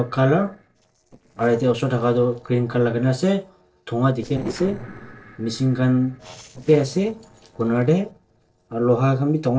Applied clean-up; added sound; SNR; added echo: neural separator model SepFormer DNS4.